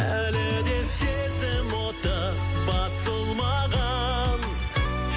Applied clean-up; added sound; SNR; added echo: none; none; none; none.